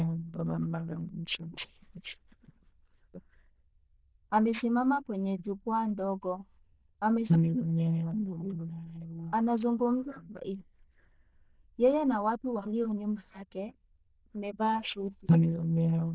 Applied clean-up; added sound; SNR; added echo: neural diffusion model UNIVERSE++.